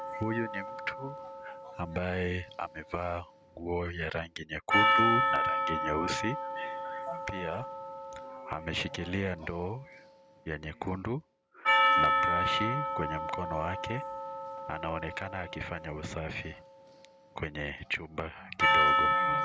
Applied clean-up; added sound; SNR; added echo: none; Percussion; -4 dB; none.